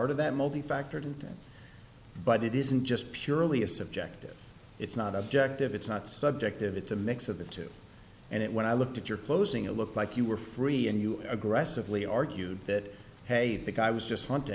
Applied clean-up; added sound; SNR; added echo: none; none; none; none.